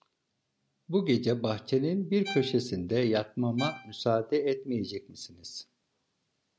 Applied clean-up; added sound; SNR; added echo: none; Bowed string instrument; 14 dB; none.